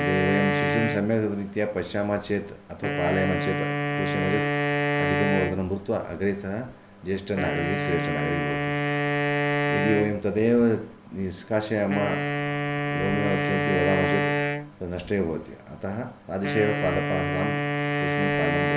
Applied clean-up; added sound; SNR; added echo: none; Wind instrument, woodwind instrument; 0 dB; none.